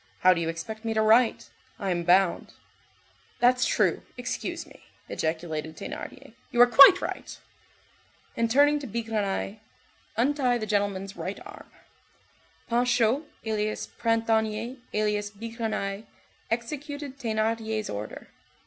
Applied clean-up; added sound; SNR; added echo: none; none; none; none.